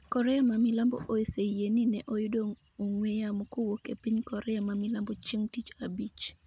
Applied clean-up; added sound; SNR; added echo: none; none; none; none.